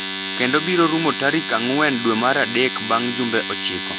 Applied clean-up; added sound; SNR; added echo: none; Domestic sounds, home sounds; 5 dB; none.